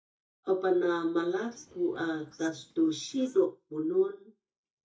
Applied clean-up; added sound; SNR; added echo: neural mask model DeepFilterNet 3.